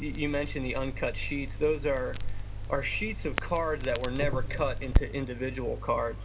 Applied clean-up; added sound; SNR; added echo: none; Crackle; 0 dB; reverberation time 0.3 s.